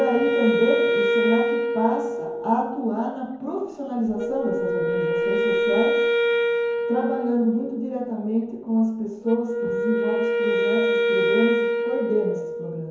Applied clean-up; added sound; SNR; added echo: none; Wind instrument, woodwind instrument; -2 dB; reverberation time 0.9 s.